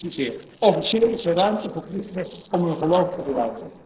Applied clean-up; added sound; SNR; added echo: neural separator model SepFormer DNS4.